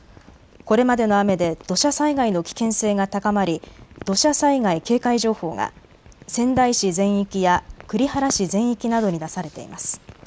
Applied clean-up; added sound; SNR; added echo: none; none; none; none.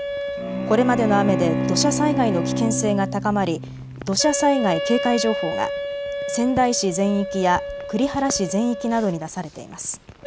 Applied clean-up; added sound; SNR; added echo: none; Bowed string instrument + Wind instrument, woodwind instrument; 5 dB; none.